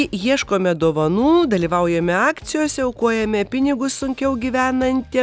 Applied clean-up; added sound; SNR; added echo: none; none; none; none.